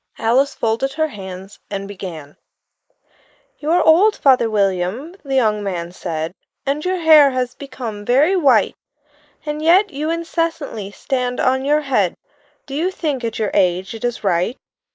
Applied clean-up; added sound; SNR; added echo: neural mask model Resemble Enhance denoiser.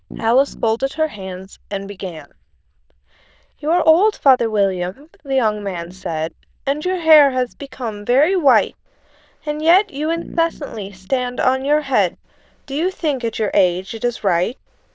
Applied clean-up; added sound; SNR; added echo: neural diffusion model UNIVERSE++.